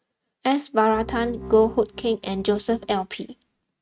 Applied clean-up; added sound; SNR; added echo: neural mask model RNNoise.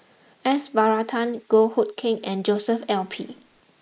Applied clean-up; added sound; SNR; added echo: neural mask model Resemble Enhance denoiser.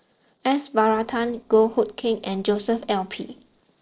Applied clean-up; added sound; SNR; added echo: neural separator model SepFormer DNS4.